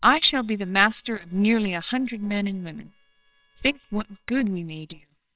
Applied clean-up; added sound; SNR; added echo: neural separator model SepFormer WHAMR!.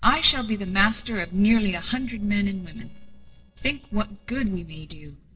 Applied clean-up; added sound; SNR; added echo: neural separator model SepFormer DNS4.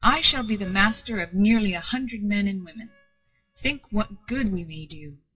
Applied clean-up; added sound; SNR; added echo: classical method WPE with log-MMSE.